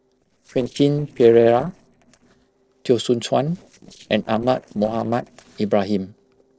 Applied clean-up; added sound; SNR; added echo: neural separator model SepFormer DNS4.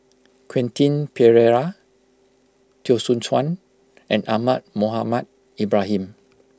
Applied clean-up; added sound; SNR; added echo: none; none; none; none.